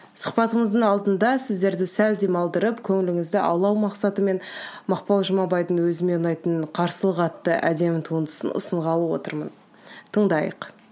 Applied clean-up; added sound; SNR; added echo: none; none; none; none.